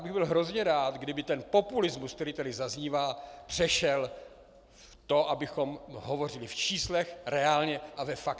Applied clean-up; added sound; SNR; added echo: none; none; none; none.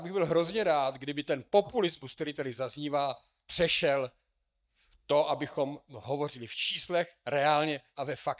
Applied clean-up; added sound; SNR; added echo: neural mask model DeepFilterNet 3.